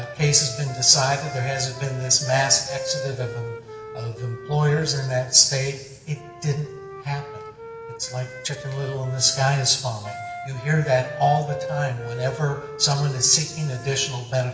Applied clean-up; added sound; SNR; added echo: none; Wind instrument, woodwind instrument; 13 dB; reverberation time 1.1 s.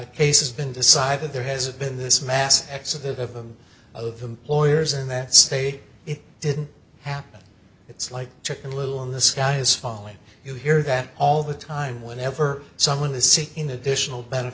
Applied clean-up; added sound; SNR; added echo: none; none; none; none.